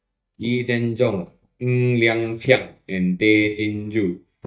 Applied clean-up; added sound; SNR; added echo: neural mask model DeepFilterNet 3.